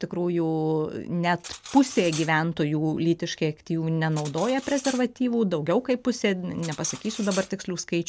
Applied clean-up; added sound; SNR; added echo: none; Cutlery, silverware; 18 dB; none.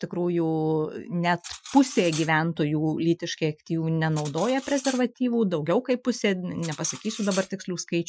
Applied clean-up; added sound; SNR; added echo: classical method Wiener filter.